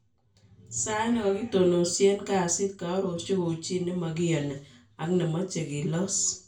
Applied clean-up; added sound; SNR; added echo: none; none; none; reverberation time 0.3 s.